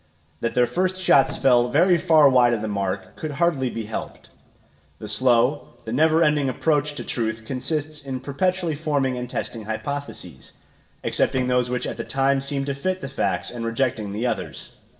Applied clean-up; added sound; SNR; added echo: none; Thump, thud; 17 dB; reverberation time 1.4 s.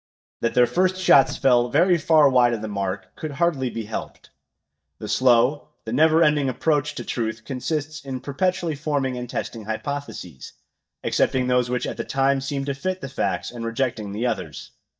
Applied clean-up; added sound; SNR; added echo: neural mask model DeepFilterNet 3.